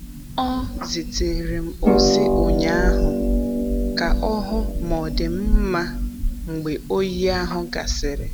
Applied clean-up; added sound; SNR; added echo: none; Harp; -4 dB; none.